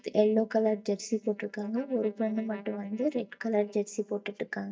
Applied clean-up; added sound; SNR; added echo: neural mask model DeepFilterNet 3.